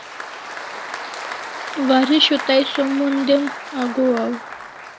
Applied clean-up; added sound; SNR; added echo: none; Applause; 10 dB; none.